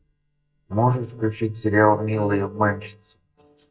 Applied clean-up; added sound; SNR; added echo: neural mask model DeepFilterNet 3.